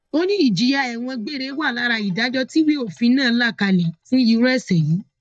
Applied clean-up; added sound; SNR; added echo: neural mask model DeepFilterNet 3.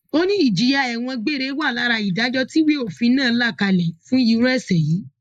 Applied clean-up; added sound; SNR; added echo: neural mask model Resemble Enhance denoiser.